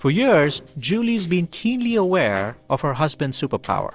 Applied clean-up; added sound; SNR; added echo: neural separator model SepFormer DNS4.